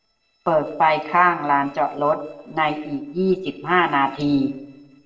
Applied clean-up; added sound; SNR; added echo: neural separator model SepFormer DNS4.